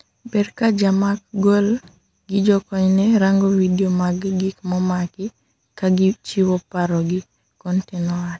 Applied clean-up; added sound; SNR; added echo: none; none; none; none.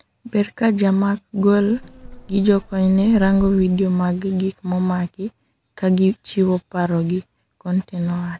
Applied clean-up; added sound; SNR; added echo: none; Insect; 15 dB; none.